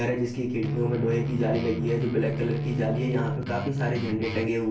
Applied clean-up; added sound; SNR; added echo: none; Guitar; 3 dB; reverberation time 0.3 s.